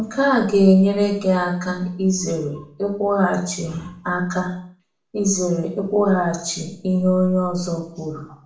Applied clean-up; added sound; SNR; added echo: none; none; none; reverberation time 0.5 s.